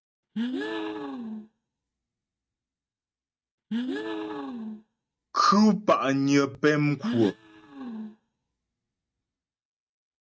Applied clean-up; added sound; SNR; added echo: neural mask model RNNoise.